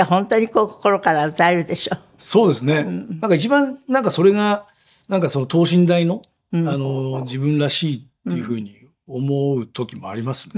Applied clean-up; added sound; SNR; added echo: neural mask model DeepFilterNet 3.